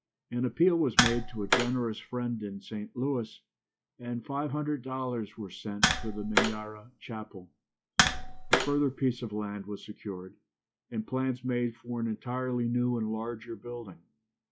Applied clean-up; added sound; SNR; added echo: classical method log-MMSE.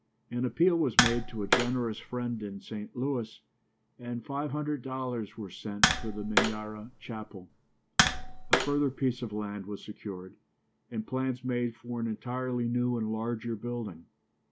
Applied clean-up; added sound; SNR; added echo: none; Tap; -1 dB; none.